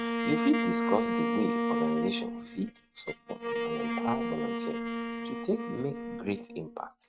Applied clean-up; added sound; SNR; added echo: neural mask model RNNoise.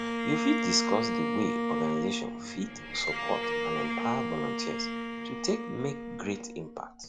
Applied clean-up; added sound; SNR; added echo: none; Bowed string instrument; -1 dB; none.